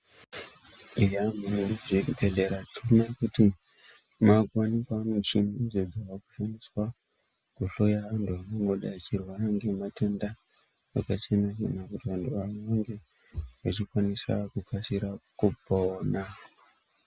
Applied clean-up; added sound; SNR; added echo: none; none; none; none.